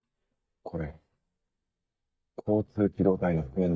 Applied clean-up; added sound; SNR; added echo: neural mask model DeepFilterNet 3.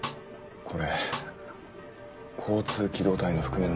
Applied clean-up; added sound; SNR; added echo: none; Snare drum; 10 dB; none.